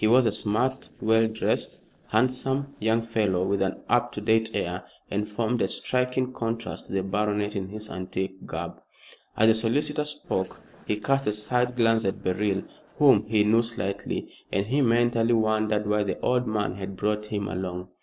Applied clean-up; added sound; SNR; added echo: neural separator model SepFormer DNS4.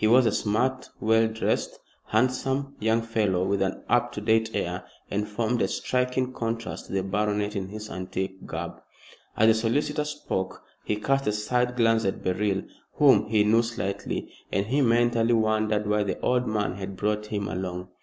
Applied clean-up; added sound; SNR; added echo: none; none; none; none.